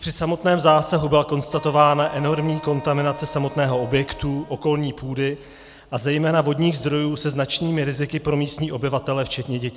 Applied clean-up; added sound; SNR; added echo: none; Wind instrument, woodwind instrument; 16 dB; none.